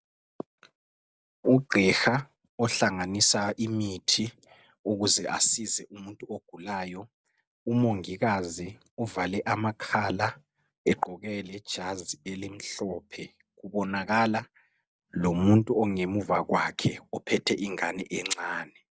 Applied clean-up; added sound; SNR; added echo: none; none; none; none.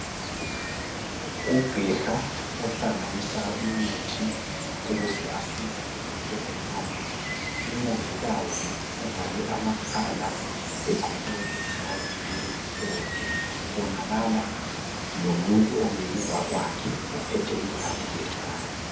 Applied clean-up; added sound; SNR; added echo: none; Water; 1 dB; reverberation time 0.6 s.